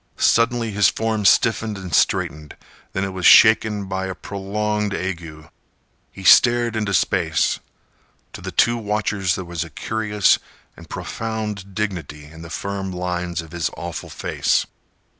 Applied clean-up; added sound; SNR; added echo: none; none; none; none.